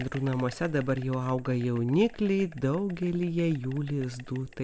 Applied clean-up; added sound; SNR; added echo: none; none; none; none.